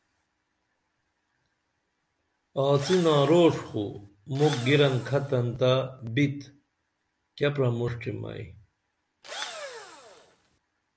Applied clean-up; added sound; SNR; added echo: none; Engine / Drill; 13 dB; none.